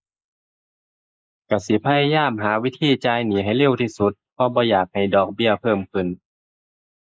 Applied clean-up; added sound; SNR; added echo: neural mask model Resemble Enhance denoiser.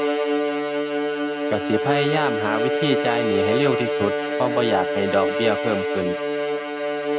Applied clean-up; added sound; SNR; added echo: none; Bowed string instrument; -2 dB; none.